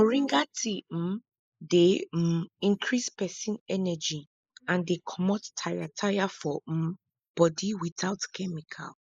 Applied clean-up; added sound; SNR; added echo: neural mask model Resemble Enhance denoiser.